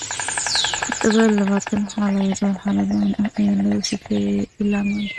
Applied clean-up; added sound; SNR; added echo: neural mask model RNNoise.